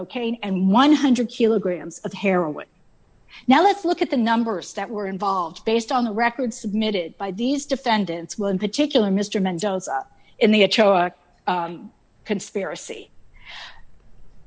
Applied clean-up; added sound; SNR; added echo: none; none; none; none.